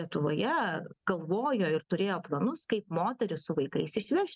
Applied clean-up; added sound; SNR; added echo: none; none; none; none.